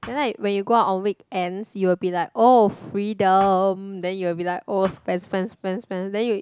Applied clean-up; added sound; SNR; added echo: none; Thump, thud; 19 dB; none.